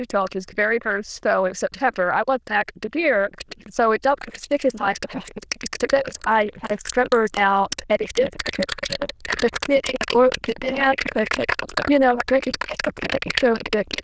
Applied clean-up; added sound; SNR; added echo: neural diffusion model UNIVERSE++.